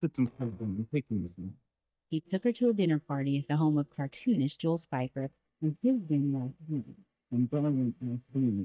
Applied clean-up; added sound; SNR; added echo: neural mask model DeepFilterNet 3.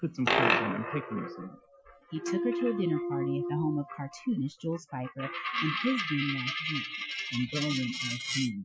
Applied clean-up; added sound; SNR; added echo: classical method Wiener filter.